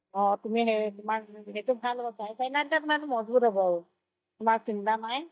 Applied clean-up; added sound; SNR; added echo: neural mask model DeepFilterNet 3.